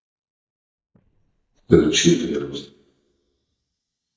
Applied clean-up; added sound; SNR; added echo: neural mask model DeepFilterNet 3.